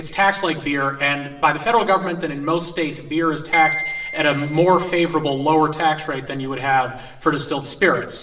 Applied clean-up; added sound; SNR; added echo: none; Glockenspiel; 9 dB; reverberation time 1.2 s.